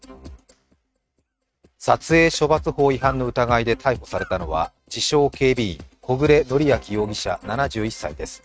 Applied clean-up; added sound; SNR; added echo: neural mask model RNNoise.